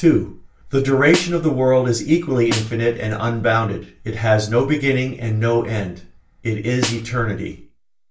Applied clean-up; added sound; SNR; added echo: none; Snare drum; 12 dB; reverberation time 0.3 s.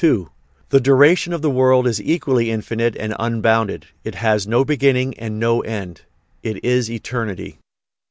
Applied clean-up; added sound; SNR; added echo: none; none; none; none.